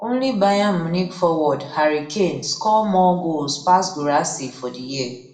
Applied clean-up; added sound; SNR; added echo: none; none; none; reverberation time 0.6 s.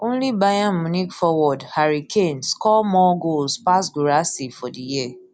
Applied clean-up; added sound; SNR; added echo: none; none; none; none.